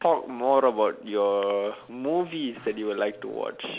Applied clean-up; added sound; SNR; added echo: none; none; none; none.